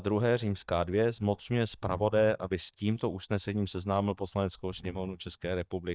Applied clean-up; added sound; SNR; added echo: neural mask model DeepFilterNet 3.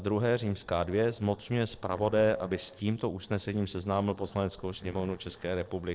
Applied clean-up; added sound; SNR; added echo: neural separator model SepFormer DNS4.